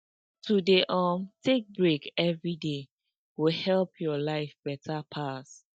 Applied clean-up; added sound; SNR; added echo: neural mask model DeepFilterNet 3.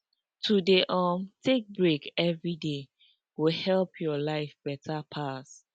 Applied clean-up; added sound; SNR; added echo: none; none; none; none.